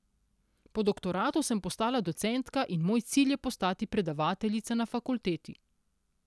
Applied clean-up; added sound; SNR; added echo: none; none; none; none.